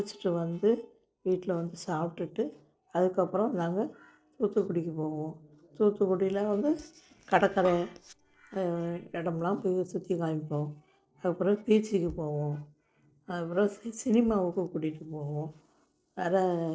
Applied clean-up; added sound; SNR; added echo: neural separator model SepFormer DNS4.